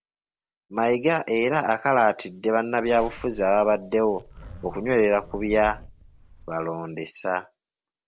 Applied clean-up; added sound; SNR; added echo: none; Zipper (clothing); 17 dB; none.